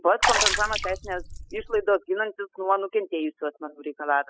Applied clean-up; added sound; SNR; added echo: classical method spectral subtraction.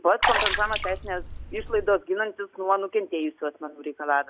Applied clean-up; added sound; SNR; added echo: none; Water / Splash, splatter; 1 dB; none.